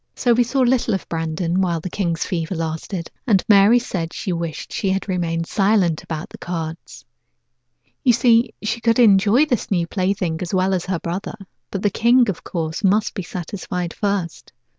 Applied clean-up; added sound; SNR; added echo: none; none; none; none.